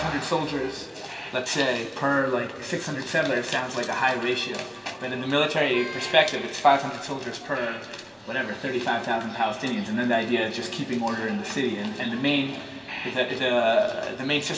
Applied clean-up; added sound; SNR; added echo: none; Keyboard (musical); 16 dB; reverberation time 2.5 s.